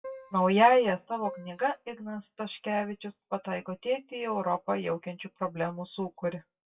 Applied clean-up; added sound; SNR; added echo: classical method WPE with log-MMSE.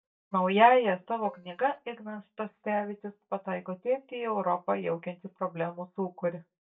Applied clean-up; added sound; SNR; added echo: neural mask model DeepFilterNet 3.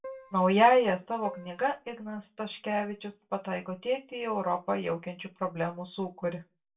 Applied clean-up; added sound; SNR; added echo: none; Keyboard (musical); 15 dB; reverberation time 0.2 s.